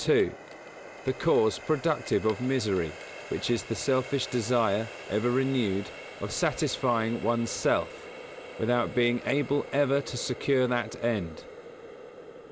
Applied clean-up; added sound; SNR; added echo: none; Water tap, faucet; 14 dB; none.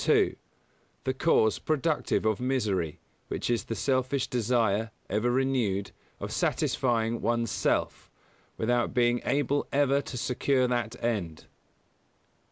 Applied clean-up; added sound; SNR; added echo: none; none; none; none.